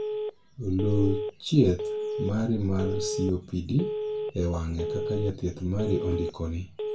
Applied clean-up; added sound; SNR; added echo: none; Telephone; 5 dB; reverberation time 0.2 s.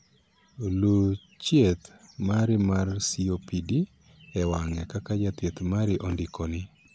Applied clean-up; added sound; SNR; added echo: none; none; none; none.